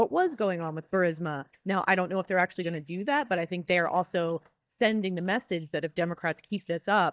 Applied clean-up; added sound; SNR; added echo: neural mask model DeepFilterNet 3.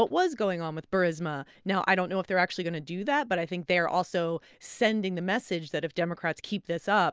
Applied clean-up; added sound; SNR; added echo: none; none; none; none.